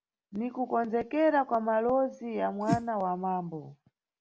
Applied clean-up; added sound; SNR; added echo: none; Whoosh, swoosh, swish; 1 dB; none.